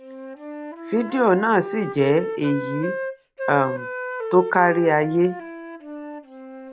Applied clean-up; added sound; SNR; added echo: none; Wind instrument, woodwind instrument; 9 dB; none.